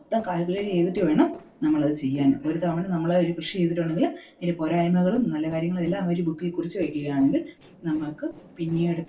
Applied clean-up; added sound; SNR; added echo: neural separator model SepFormer DNS4.